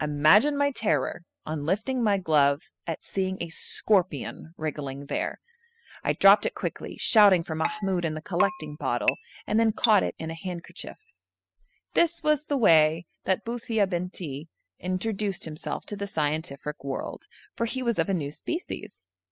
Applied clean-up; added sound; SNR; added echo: classical method spectral subtraction.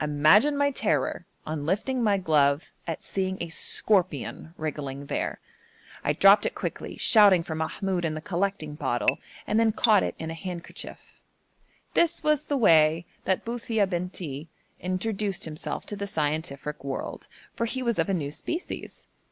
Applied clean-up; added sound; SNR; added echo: neural mask model Resemble Enhance denoiser.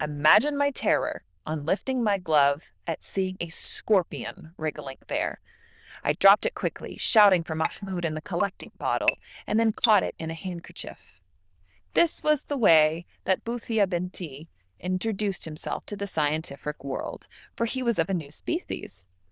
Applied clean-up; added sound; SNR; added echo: neural diffusion model UNIVERSE++.